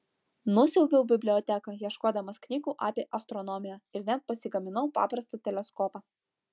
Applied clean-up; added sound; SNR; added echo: none; none; none; none.